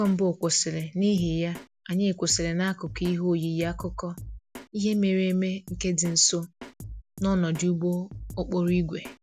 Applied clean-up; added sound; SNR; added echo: none; Drum kit; 16 dB; none.